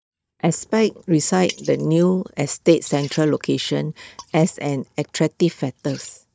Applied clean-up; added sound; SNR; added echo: neural mask model DeepFilterNet 3.